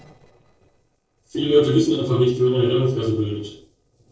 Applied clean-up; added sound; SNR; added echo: neural separator model SepFormer DNS4.